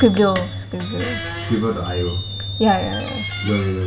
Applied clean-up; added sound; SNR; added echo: none; Squeak; 10 dB; none.